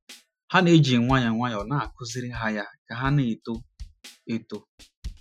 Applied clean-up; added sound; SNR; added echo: classical method Wiener filter.